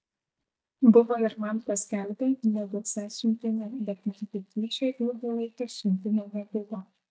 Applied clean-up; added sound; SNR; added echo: neural mask model DeepFilterNet 3.